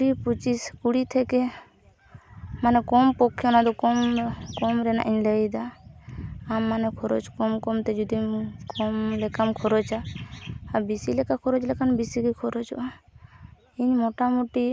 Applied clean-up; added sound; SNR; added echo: none; none; none; none.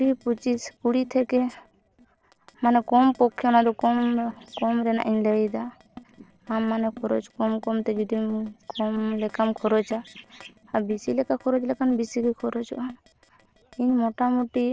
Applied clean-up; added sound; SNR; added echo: neural separator model SepFormer DNS4.